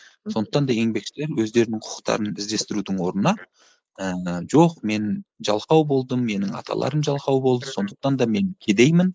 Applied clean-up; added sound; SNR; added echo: neural mask model Resemble Enhance denoiser.